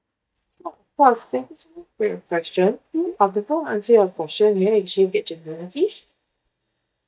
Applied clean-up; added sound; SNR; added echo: neural mask model DeepFilterNet 3.